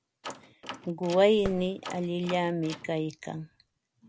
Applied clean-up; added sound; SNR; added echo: none; Fireworks + Door; 14 dB; none.